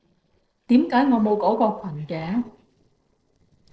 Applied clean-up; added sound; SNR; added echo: neural separator model SepFormer DNS4.